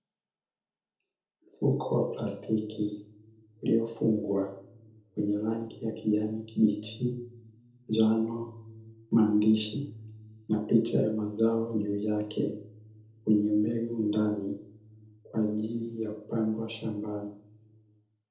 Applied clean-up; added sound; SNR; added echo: none; none; none; reverberation time 0.6 s.